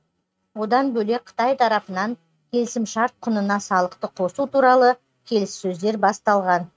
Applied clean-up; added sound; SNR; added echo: neural mask model RNNoise.